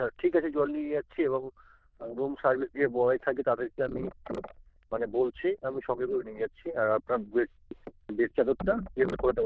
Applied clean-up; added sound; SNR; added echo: neural diffusion model UNIVERSE++.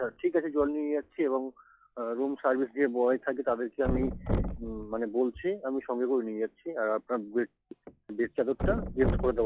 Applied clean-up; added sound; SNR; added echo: classical method log-MMSE.